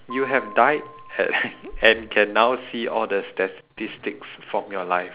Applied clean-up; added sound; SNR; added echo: none; Breathing + Piano; 18 dB; none.